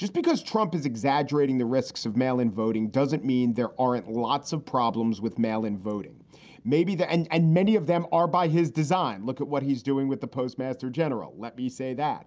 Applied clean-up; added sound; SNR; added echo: none; none; none; none.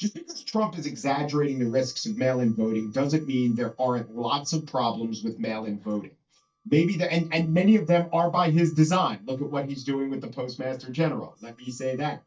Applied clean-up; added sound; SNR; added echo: neural mask model DeepFilterNet 3.